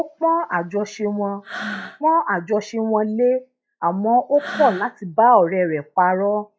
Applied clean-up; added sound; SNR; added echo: classical method log-MMSE.